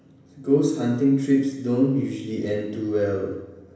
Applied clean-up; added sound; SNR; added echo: none; none; none; reverberation time 0.9 s.